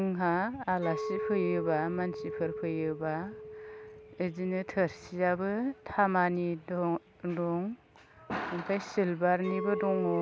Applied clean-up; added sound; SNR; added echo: none; Chink, clink; 9 dB; none.